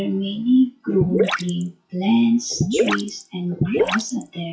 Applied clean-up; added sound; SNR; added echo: classical method WPE with log-MMSE.